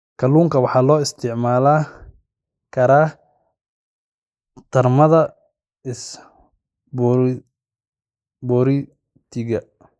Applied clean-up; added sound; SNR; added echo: neural mask model Resemble Enhance denoiser.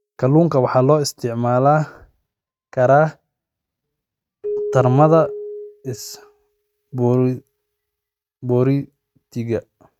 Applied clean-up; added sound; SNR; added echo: neural mask model RNNoise.